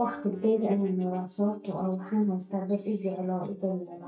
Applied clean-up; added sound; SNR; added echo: neural mask model DeepFilterNet 3.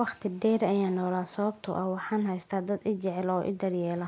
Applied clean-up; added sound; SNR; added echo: none; none; none; none.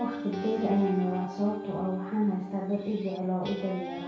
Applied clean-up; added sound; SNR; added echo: none; Guitar; 10 dB; reverberation time 0.6 s.